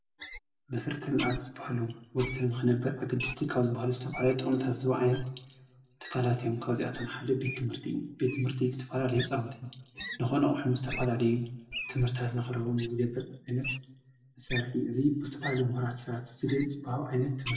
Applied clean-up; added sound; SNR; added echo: none; Wild animals; 13 dB; reverberation time 0.8 s.